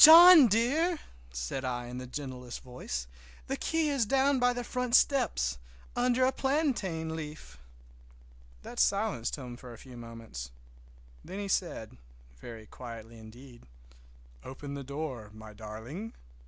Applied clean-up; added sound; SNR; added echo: none; none; none; none.